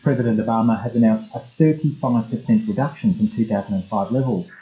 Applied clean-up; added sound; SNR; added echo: classical method WPE with log-MMSE.